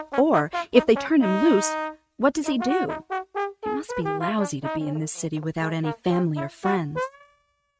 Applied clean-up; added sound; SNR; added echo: neural mask model RNNoise.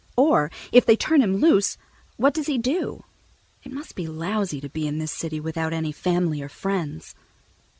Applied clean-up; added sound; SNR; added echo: none; none; none; none.